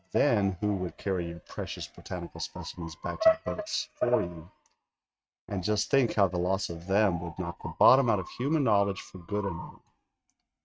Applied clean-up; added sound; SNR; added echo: neural mask model RNNoise.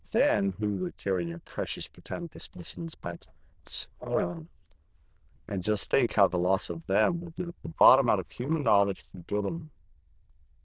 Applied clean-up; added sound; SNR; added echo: neural diffusion model UNIVERSE++.